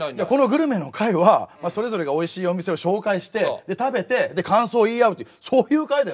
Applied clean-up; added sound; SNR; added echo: none; none; none; none.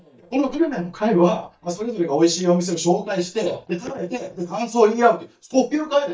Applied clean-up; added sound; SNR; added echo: neural mask model DeepFilterNet 3.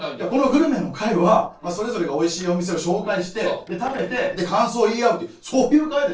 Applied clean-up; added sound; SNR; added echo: neural separator model SepFormer DNS4.